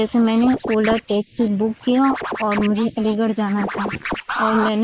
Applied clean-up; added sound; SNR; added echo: neural mask model Resemble Enhance denoiser.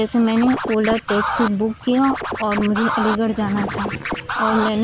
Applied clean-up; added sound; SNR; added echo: none; Scratching (performance technique); 6 dB; none.